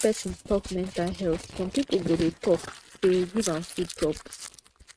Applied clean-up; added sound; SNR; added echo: neural mask model RNNoise.